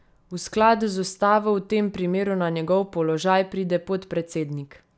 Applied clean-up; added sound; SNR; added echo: none; none; none; none.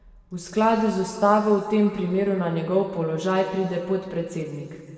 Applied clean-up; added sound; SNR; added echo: none; none; none; reverberation time 2.0 s.